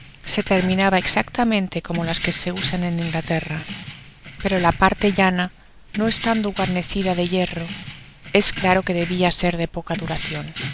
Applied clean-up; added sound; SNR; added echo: none; Keys jangling; 13 dB; none.